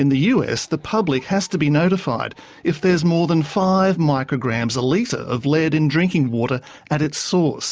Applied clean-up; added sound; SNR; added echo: none; none; none; none.